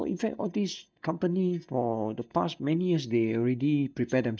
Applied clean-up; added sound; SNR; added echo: neural mask model DeepFilterNet 3.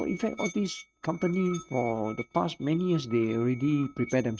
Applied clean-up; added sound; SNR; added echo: neural mask model RNNoise.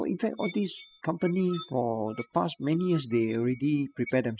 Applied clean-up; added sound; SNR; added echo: classical method spectral subtraction.